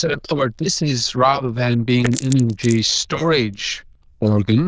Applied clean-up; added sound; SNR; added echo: neural diffusion model UNIVERSE++.